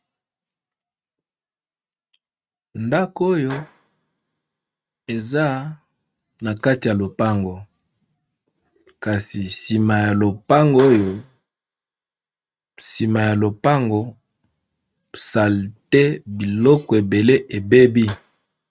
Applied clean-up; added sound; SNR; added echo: neural mask model RNNoise.